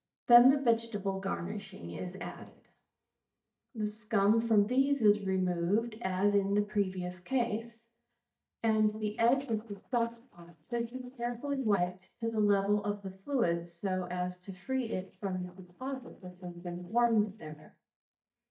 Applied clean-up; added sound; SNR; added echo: neural mask model DeepFilterNet 3.